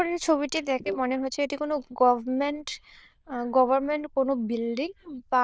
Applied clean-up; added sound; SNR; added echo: neural diffusion model UNIVERSE++.